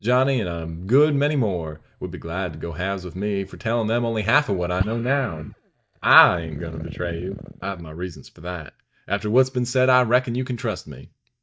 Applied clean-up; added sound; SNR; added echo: neural mask model DeepFilterNet 3.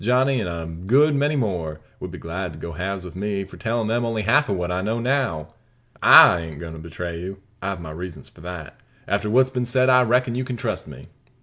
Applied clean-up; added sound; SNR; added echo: none; none; none; none.